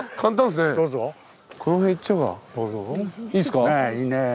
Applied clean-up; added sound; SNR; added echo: none; none; none; none.